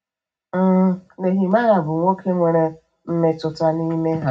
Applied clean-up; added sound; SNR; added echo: none; none; none; reverberation time 0.4 s.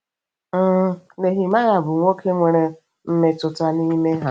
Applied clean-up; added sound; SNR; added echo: none; none; none; none.